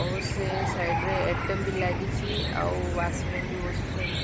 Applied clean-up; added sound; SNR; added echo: none; Cricket / Chicken, rooster; -3 dB; none.